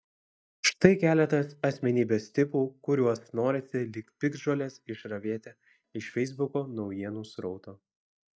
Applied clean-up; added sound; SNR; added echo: neural mask model DeepFilterNet 3.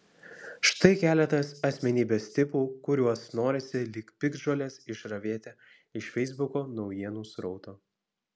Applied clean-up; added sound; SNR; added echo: none; none; none; none.